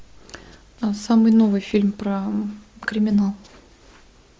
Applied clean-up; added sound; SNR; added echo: none; none; none; none.